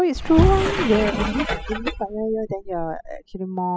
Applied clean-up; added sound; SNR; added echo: classical method spectral subtraction.